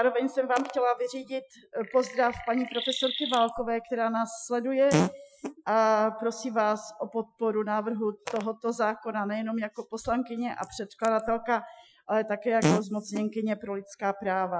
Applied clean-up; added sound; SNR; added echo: classical method Wiener filter.